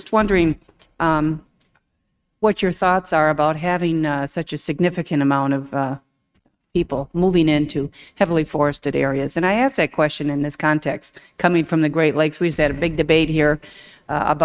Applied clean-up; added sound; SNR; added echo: neural mask model RNNoise.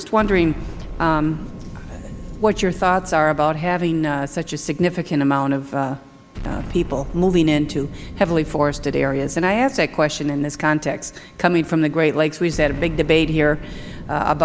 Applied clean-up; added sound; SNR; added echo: none; Explosion; 13 dB; none.